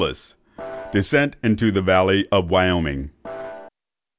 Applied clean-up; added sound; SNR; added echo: none; Piano; 12 dB; none.